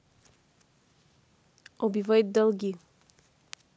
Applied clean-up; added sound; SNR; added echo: none; none; none; none.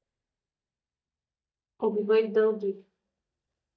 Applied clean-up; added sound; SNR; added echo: neural mask model DeepFilterNet 3.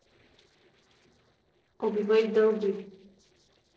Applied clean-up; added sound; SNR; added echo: neural separator model SepFormer DNS4.